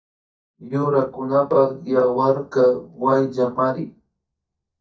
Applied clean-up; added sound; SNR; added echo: neural mask model DeepFilterNet 3.